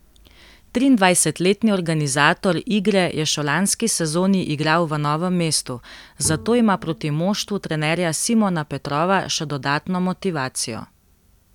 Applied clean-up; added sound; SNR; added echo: none; Bowed string instrument; 19 dB; none.